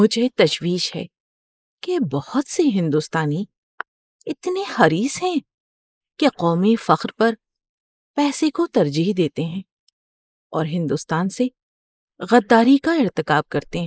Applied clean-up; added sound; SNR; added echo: neural mask model Resemble Enhance denoiser.